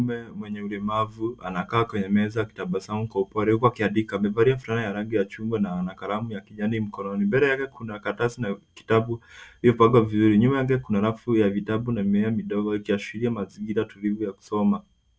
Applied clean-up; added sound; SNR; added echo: none; none; none; none.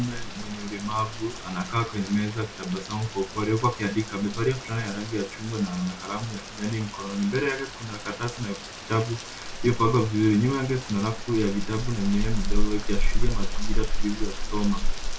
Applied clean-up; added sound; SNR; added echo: none; Rain; -1 dB; reverberation time 0.3 s.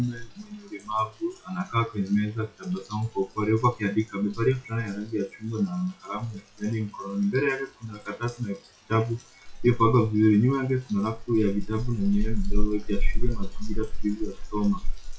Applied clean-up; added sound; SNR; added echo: classical method WPE with log-MMSE.